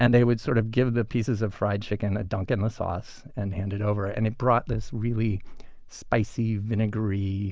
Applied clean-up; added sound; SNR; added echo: none; none; none; none.